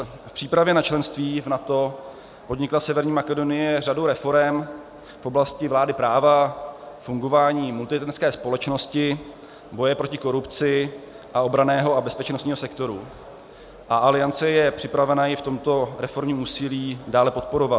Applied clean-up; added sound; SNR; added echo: none; none; none; none.